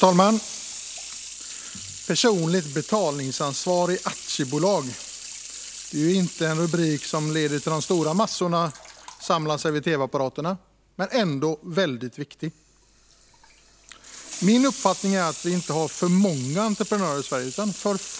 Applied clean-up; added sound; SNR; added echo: none; Sink (filling or washing) / Water tap, faucet; 13 dB; none.